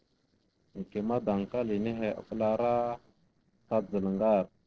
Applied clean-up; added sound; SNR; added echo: neural separator model SepFormer DNS4.